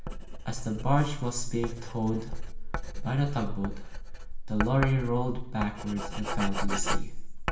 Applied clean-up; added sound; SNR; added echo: none; Writing; 0 dB; reverberation time 0.7 s.